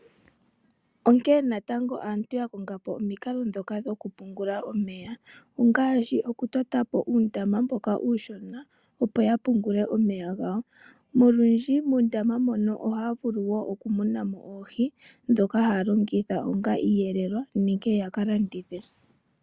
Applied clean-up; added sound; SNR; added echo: none; none; none; none.